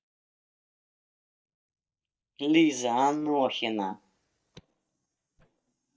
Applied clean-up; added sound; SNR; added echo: neural mask model DeepFilterNet 3.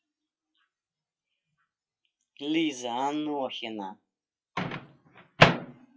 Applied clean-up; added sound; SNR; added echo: classical method WPE with log-MMSE.